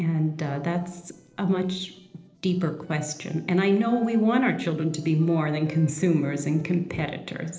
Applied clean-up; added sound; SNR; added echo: neural separator model SepFormer DNS4.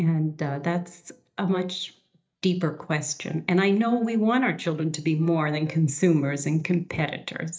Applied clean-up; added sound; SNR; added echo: neural mask model DeepFilterNet 3.